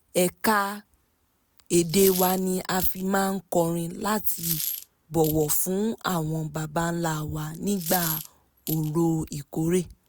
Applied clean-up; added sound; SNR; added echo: none; Coin (dropping); 8 dB; none.